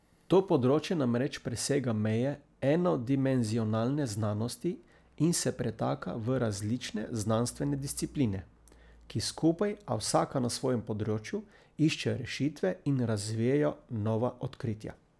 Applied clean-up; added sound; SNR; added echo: none; none; none; none.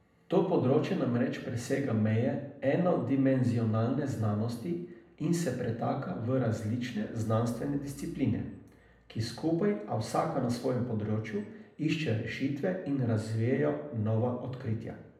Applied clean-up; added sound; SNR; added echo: none; none; none; reverberation time 0.7 s.